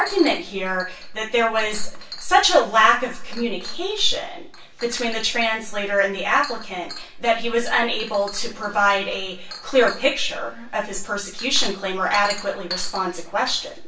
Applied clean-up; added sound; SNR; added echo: none; Chink, clink; 17 dB; reverberation time 0.3 s.